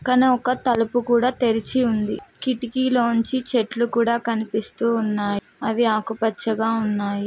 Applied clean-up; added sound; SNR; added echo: none; none; none; none.